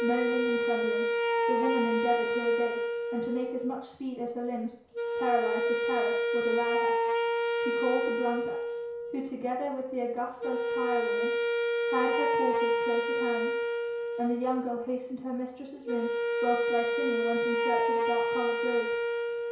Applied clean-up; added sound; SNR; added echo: none; Wind instrument, woodwind instrument; -4 dB; reverberation time 0.6 s.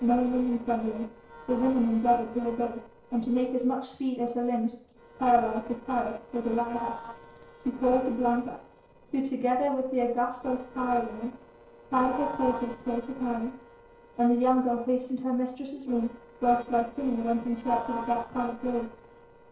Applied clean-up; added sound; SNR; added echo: neural separator model SepFormer DNS4.